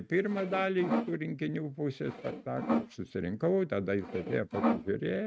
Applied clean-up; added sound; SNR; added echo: neural mask model RNNoise.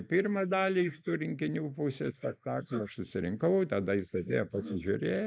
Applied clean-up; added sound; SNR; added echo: neural mask model Resemble Enhance denoiser.